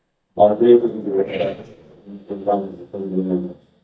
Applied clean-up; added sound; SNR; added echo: neural mask model DeepFilterNet 3.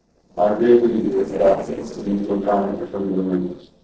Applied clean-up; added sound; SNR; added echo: neural separator model SepFormer DNS4.